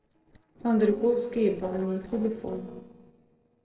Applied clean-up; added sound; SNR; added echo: neural separator model SepFormer DNS4.